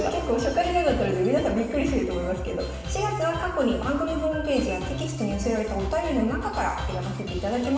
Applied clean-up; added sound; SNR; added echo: none; none; none; reverberation time 1.0 s.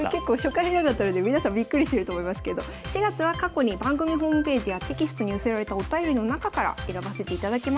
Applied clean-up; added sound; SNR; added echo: none; none; none; none.